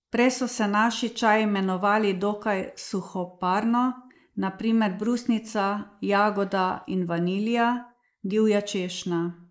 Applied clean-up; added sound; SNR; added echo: neural mask model Resemble Enhance denoiser.